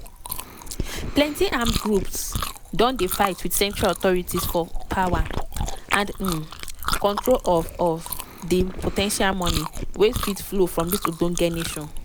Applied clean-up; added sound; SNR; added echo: none; Chewing, mastication; 4 dB; none.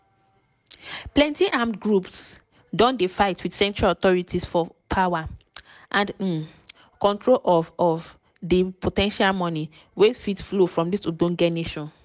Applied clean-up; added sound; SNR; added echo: none; none; none; none.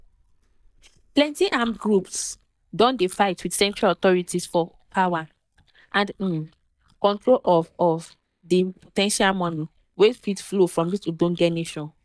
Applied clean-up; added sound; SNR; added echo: neural mask model DeepFilterNet 3.